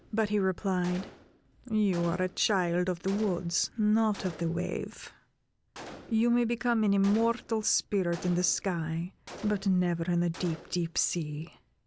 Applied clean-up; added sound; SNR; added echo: none; Gunshot, gunfire; 20 dB; none.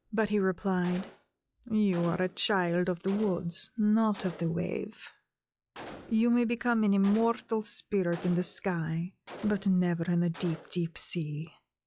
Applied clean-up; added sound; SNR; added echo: classical method log-MMSE.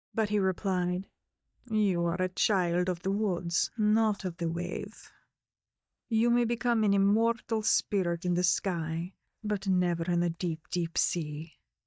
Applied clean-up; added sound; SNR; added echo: neural mask model DeepFilterNet 3.